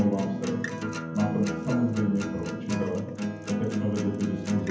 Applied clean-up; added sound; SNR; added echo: none; Acoustic guitar; 3 dB; reverberation time 0.8 s.